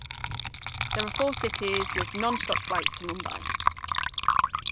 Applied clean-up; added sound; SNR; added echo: none; Water / Liquid; -5 dB; none.